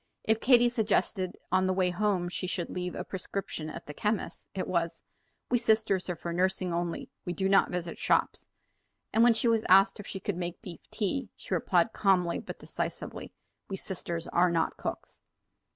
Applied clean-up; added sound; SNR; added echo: none; none; none; none.